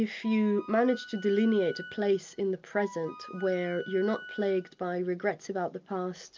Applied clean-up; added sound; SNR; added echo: none; Wind instrument, woodwind instrument; 16 dB; none.